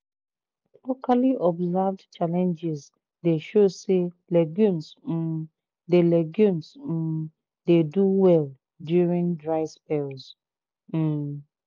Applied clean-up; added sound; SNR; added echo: none; none; none; none.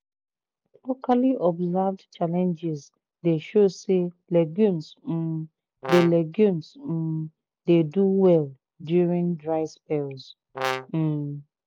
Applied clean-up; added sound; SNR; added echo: none; Brass instrument; 7 dB; none.